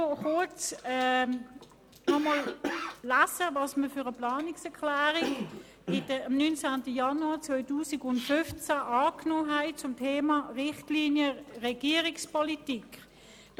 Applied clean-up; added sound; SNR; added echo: none; Cough; 12 dB; none.